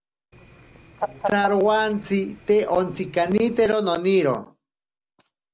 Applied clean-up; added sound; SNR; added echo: none; Fowl; 11 dB; none.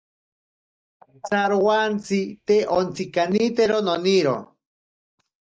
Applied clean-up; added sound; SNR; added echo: neural mask model DeepFilterNet 3.